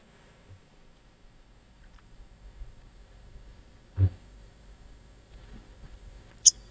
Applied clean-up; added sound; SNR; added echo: neural mask model DeepFilterNet 3.